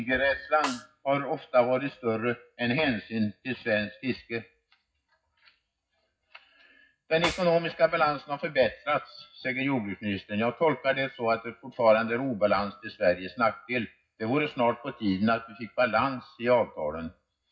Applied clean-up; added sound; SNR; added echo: classical method WPE with log-MMSE.